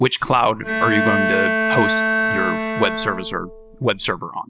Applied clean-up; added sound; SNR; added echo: none; Bowed string instrument; 0 dB; none.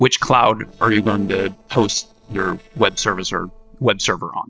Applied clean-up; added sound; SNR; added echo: neural separator model SepFormer DNS4.